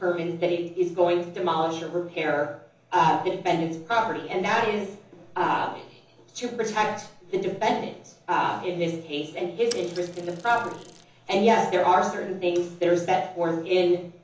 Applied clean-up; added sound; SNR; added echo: none; Mechanisms / Bicycle; 18 dB; reverberation time 0.7 s.